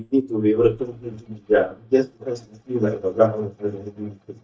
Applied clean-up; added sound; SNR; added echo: neural mask model DeepFilterNet 3.